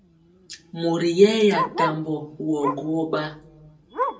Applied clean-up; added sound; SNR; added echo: none; Bark; 8 dB; reverberation time 0.2 s.